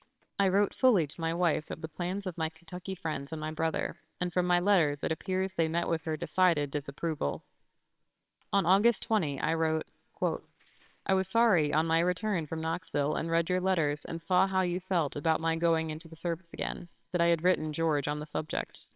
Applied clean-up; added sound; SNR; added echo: neural separator model SepFormer WHAMR!.